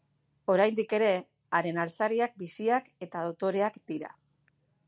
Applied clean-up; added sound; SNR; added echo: none; none; none; none.